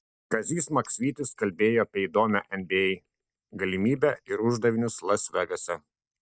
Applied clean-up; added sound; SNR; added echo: neural mask model DeepFilterNet 3.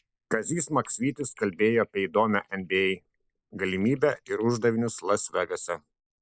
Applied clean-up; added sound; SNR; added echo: neural mask model Resemble Enhance denoiser.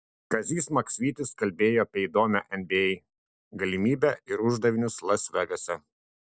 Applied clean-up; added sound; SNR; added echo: none; none; none; none.